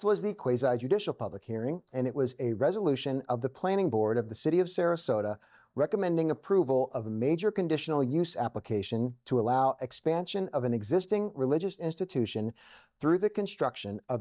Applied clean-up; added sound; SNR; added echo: neural mask model DeepFilterNet 3.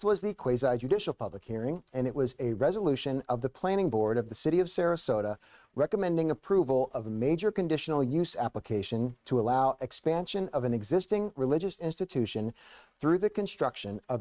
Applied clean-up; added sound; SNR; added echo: neural mask model RNNoise.